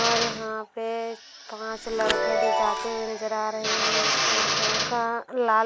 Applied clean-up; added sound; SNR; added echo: none; Drill + Chime; -1 dB; none.